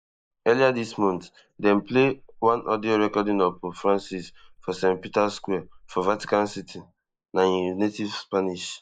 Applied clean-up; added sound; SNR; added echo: neural mask model Resemble Enhance denoiser.